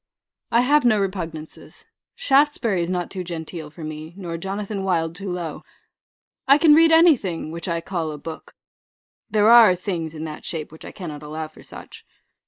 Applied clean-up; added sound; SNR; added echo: neural mask model Resemble Enhance denoiser.